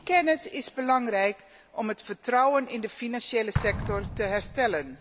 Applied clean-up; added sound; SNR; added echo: none; Explosion; 12 dB; none.